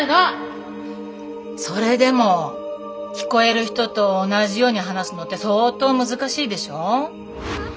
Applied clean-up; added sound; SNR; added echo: none; none; none; none.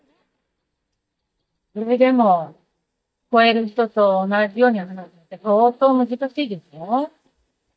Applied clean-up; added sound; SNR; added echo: neural mask model DeepFilterNet 3.